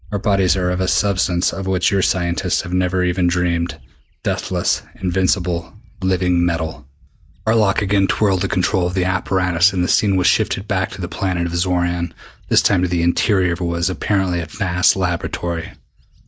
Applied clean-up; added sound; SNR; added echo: neural mask model DeepFilterNet 3.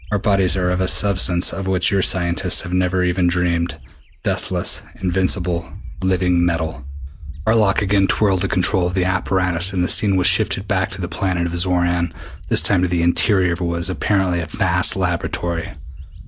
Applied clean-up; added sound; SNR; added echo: none; Bird; 13 dB; none.